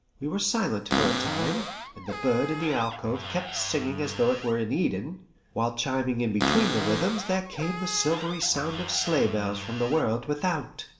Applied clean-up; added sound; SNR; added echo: none; Cupboard open or close; 5 dB; reverberation time 0.5 s.